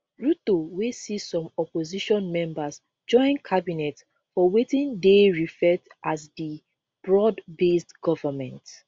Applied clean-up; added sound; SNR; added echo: none; none; none; none.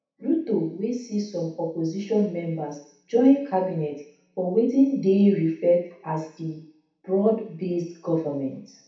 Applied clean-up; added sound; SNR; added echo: none; none; none; reverberation time 0.7 s.